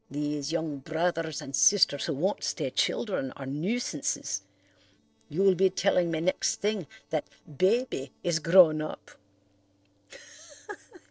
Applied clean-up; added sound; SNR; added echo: neural separator model SepFormer DNS4.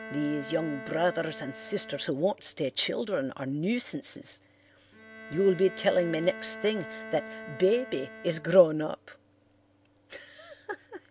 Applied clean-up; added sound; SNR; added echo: none; Bowed string instrument; 16 dB; none.